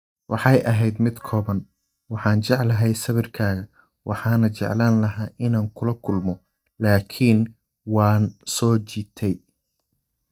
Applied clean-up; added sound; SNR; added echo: neural mask model DeepFilterNet 3.